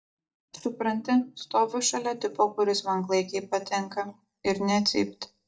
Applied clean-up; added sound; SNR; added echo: neural mask model DeepFilterNet 3.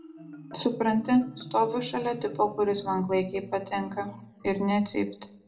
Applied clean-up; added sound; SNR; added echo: none; Marimba, xylophone; 17 dB; reverberation time 0.3 s.